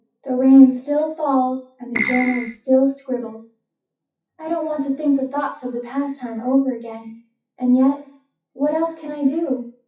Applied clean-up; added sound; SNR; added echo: classical method WPE with log-MMSE.